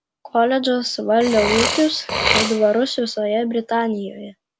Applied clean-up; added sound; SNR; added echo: none; Burping, eructation; 6 dB; none.